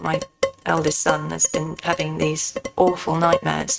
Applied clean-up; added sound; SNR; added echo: neural mask model RNNoise.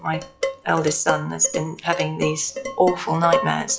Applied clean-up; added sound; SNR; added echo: classical method log-MMSE.